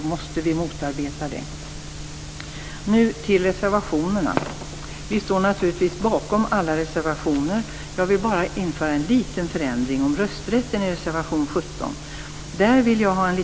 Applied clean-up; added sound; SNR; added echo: none; none; none; none.